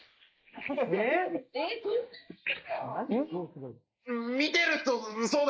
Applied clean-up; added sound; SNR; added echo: neural mask model Resemble Enhance denoiser.